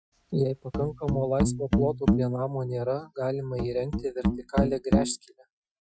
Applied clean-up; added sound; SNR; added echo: classical method Wiener filter.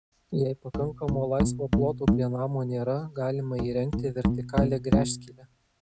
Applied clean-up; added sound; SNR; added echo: none; Musical instrument; 0 dB; none.